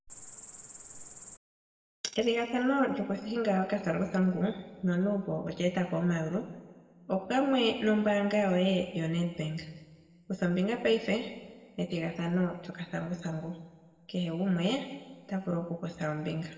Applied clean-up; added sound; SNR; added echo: none; Cricket; 15 dB; reverberation time 1.4 s.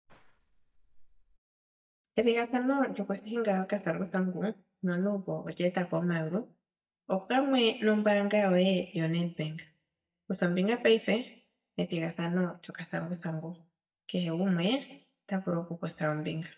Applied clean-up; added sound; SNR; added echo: neural mask model DeepFilterNet 3.